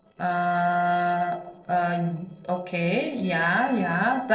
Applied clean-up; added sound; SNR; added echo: neural separator model SepFormer DNS4.